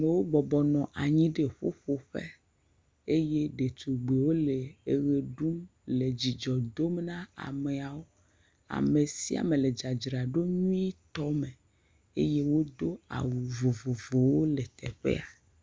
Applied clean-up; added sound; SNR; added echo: none; none; none; none.